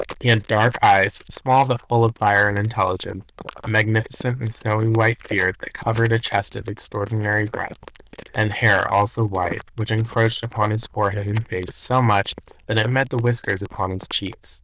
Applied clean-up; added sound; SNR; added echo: neural diffusion model UNIVERSE++.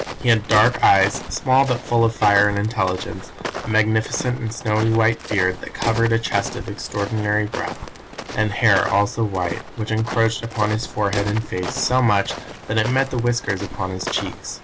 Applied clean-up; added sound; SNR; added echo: none; Walk, footsteps; 10 dB; none.